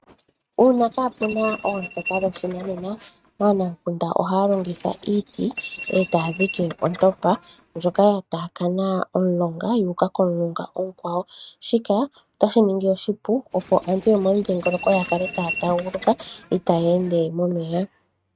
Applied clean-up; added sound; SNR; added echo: neural mask model RNNoise.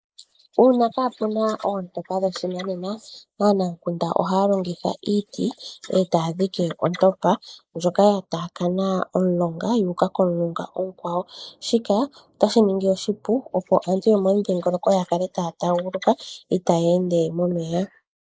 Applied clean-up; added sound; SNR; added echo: neural mask model Resemble Enhance denoiser.